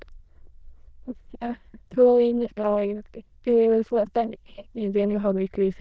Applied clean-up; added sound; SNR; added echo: neural diffusion model UNIVERSE++.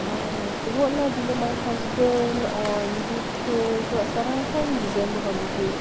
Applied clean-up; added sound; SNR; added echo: none; Stream; 2 dB; none.